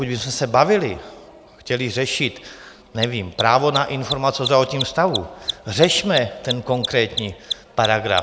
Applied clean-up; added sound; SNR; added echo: none; Mechanisms; 11 dB; none.